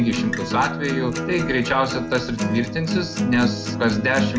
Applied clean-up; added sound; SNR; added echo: none; Acoustic guitar; 3 dB; none.